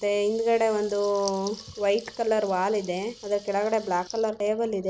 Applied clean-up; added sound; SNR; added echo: none; Water tap, faucet / Liquid; 20 dB; none.